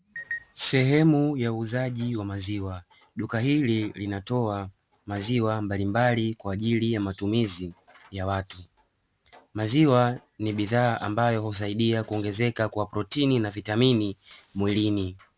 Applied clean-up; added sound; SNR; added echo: none; none; none; none.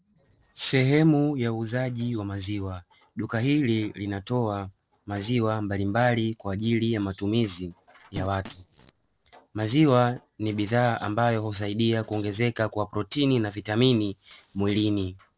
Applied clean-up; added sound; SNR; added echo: neural separator model SepFormer DNS4.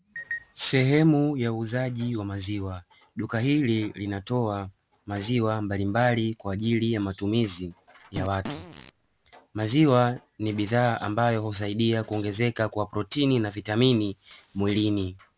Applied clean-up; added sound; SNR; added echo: none; Fart; 12 dB; none.